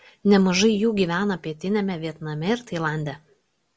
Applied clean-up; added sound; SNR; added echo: none; none; none; none.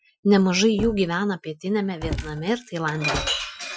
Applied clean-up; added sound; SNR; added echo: classical method Wiener filter.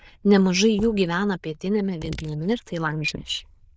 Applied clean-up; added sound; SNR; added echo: neural diffusion model UNIVERSE++.